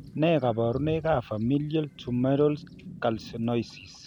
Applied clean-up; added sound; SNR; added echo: none; Rain / Thunderstorm; 20 dB; none.